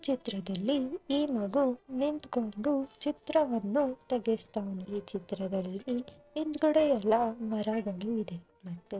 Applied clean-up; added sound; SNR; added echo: neural separator model SepFormer DNS4.